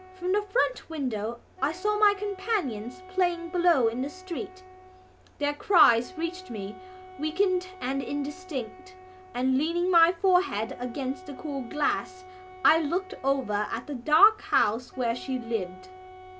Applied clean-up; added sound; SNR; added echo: none; Wind instrument, woodwind instrument; 19 dB; none.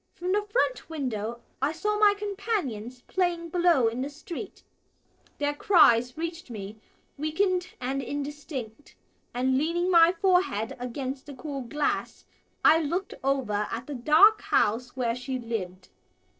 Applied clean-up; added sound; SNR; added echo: neural separator model SepFormer DNS4.